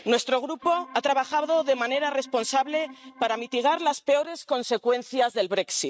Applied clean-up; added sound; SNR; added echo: neural mask model RNNoise.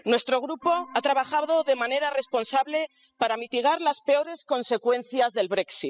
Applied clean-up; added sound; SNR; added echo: classical method spectral subtraction.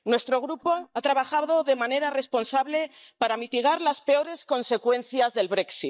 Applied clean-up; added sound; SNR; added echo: neural mask model DeepFilterNet 3.